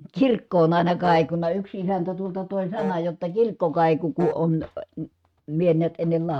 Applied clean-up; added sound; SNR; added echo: neural mask model RNNoise.